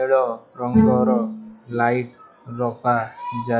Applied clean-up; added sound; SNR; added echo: classical method log-MMSE.